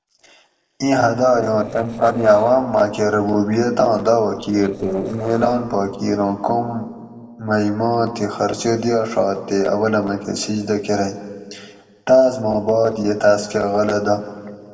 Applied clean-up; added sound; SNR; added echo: neural separator model SepFormer DNS4.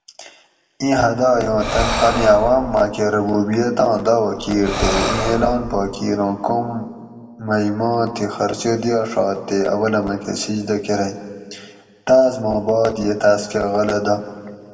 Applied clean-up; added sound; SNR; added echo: none; Breathing; 5 dB; reverberation time 1.5 s.